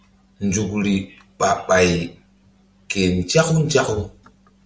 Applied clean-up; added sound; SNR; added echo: none; none; none; none.